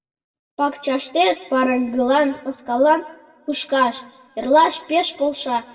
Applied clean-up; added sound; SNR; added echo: none; none; none; reverberation time 1.1 s.